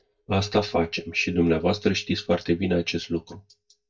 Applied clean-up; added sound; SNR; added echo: neural mask model DeepFilterNet 3.